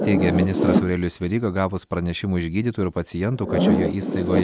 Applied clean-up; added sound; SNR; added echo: none; Zipper (clothing); 1 dB; none.